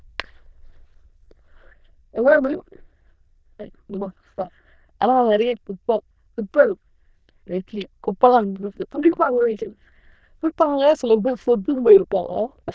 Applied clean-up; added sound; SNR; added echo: neural diffusion model UNIVERSE++.